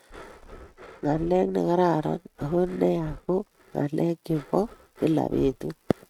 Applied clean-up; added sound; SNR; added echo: neural mask model RNNoise.